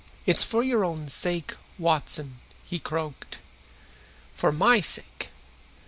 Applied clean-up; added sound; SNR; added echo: none; none; none; none.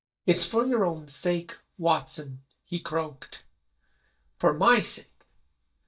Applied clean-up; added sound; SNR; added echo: neural mask model DeepFilterNet 3.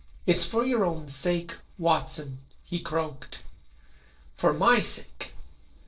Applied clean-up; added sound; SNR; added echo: neural separator model SepFormer DNS4.